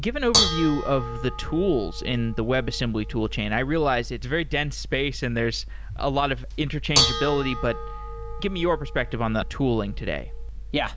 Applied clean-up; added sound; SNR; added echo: none; Dishes, pots, and pans / Bell; 4 dB; none.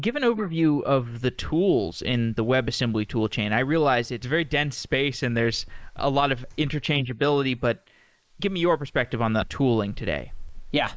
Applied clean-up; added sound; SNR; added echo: neural mask model Resemble Enhance denoiser.